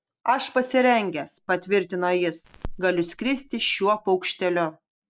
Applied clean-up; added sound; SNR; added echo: none; Crackle; 17 dB; none.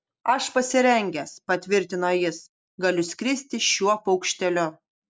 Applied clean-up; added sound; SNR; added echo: none; none; none; none.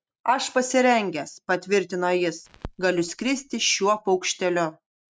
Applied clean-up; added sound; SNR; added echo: neural mask model RNNoise.